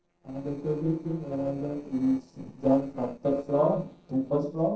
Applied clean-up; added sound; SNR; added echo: neural separator model SepFormer DNS4.